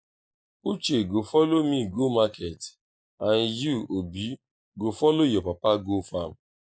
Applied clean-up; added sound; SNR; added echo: neural mask model Resemble Enhance denoiser.